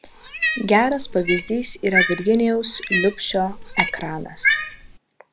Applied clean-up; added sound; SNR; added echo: none; Cat; 3 dB; none.